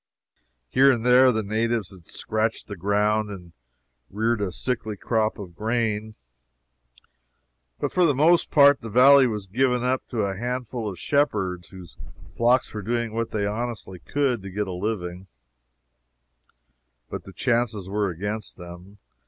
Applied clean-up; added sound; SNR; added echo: none; none; none; none.